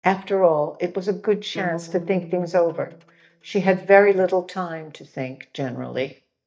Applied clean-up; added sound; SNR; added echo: neural mask model DeepFilterNet 3.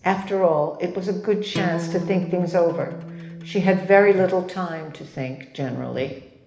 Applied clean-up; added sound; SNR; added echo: none; Acoustic guitar; 10 dB; reverberation time 1.1 s.